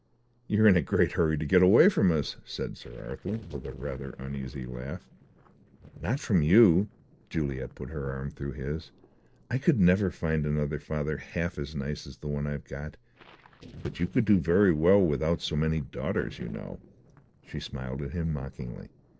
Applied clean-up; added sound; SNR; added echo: neural separator model SepFormer DNS4.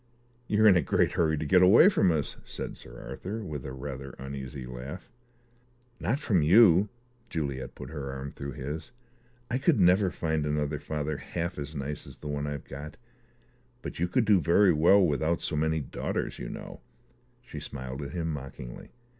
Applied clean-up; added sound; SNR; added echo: none; none; none; none.